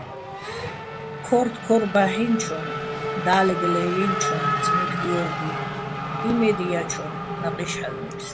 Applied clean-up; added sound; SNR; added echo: none; Race car, auto racing / Accelerating, revving, vroom; 2 dB; none.